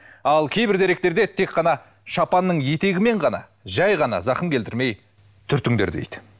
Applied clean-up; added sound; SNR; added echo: none; none; none; none.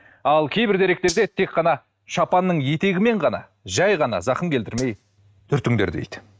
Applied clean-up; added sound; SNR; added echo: neural mask model RNNoise.